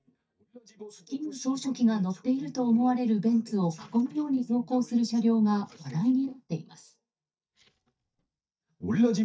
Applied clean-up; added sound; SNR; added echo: neural mask model DeepFilterNet 3.